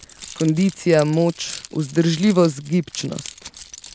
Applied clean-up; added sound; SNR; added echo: none; Keys jangling; 18 dB; none.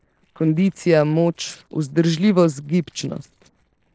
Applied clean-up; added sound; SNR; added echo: neural separator model SepFormer DNS4.